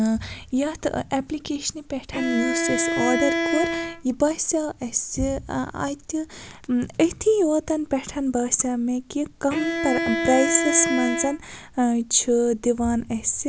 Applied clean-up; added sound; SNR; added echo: none; Bowed string instrument; 3 dB; none.